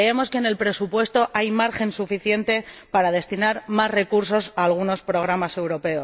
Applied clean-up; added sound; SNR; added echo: none; none; none; none.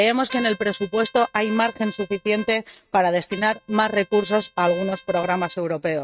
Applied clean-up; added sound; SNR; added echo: neural mask model RNNoise.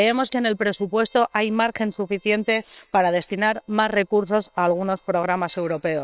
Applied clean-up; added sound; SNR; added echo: neural separator model SepFormer WHAM!.